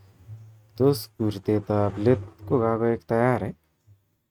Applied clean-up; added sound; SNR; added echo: neural mask model RNNoise.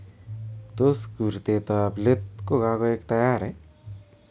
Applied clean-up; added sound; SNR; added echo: none; none; none; none.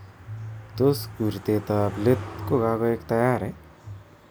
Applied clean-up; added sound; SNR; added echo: none; Car passing by; 18 dB; none.